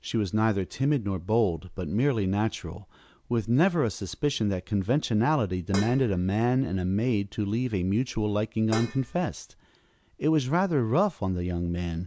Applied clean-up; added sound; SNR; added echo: none; Dishes, pots, and pans; 12 dB; none.